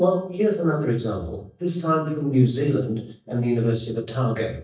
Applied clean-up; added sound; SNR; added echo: neural mask model DeepFilterNet 3.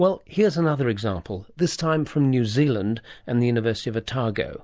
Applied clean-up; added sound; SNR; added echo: none; none; none; none.